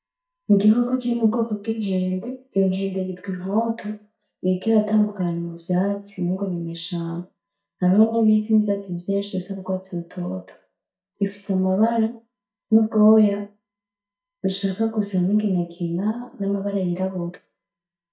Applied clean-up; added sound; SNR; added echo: neural mask model DeepFilterNet 3.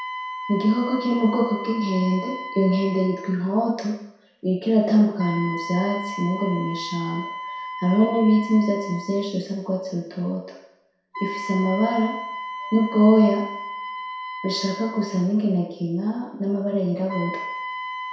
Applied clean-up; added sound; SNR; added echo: none; Wind instrument, woodwind instrument; 11 dB; reverberation time 0.7 s.